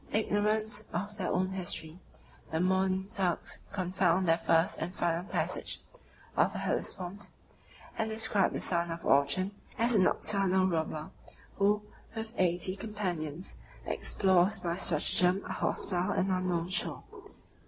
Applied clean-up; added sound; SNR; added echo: none; none; none; none.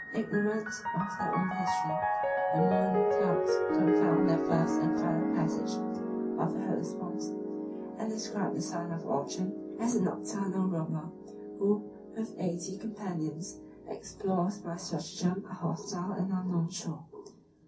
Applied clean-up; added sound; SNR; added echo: none; Piano; 0 dB; reverberation time 0.3 s.